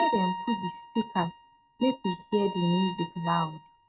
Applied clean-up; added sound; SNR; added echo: neural mask model RNNoise.